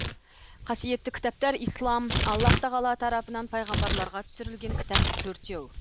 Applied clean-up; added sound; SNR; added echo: none; Tearing; 0 dB; none.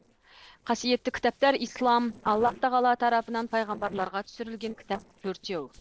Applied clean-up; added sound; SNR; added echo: neural separator model SepFormer DNS4.